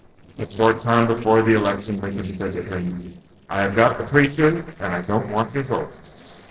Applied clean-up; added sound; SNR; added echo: neural separator model SepFormer DNS4.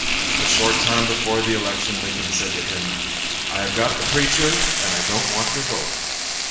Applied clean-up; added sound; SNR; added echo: none; Frying (food); -3 dB; reverberation time 0.9 s.